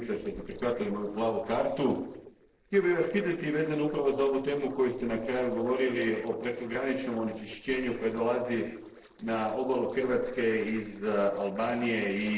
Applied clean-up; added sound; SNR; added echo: neural separator model SepFormer DNS4.